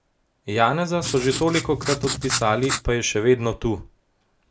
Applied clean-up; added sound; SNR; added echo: none; Writing; 6 dB; none.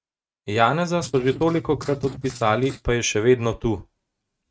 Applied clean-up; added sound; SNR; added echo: neural mask model RNNoise.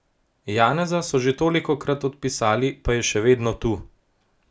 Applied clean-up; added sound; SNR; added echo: none; none; none; none.